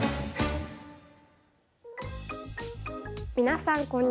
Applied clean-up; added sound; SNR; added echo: none; none; none; none.